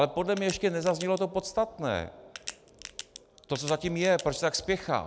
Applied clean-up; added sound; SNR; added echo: none; Crack; 16 dB; none.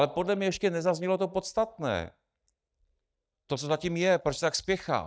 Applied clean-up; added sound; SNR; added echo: neural mask model DeepFilterNet 3.